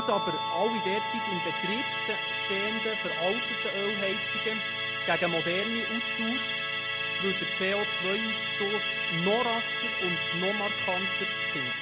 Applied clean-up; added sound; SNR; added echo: none; Musical instrument; -3 dB; none.